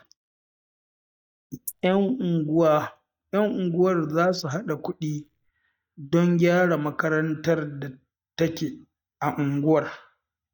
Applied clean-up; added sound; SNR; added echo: neural mask model DeepFilterNet 3.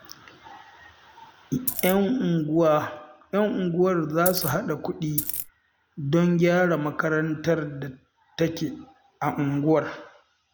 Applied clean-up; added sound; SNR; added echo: none; Coin (dropping); 3 dB; none.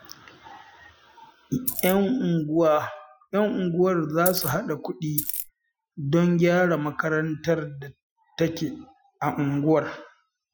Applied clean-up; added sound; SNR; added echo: classical method Wiener filter.